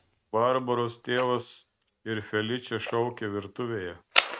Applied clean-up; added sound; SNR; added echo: neural mask model RNNoise.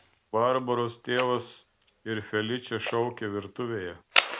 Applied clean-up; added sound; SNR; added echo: none; Fire; 5 dB; none.